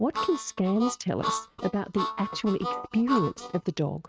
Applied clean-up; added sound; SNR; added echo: neural mask model RNNoise.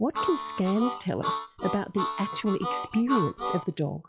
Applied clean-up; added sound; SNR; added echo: classical method log-MMSE.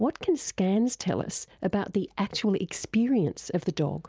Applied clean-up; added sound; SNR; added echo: none; none; none; none.